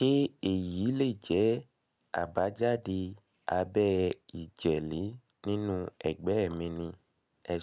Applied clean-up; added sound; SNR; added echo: none; none; none; none.